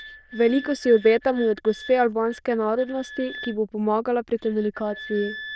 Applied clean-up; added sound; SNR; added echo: neural diffusion model UNIVERSE++.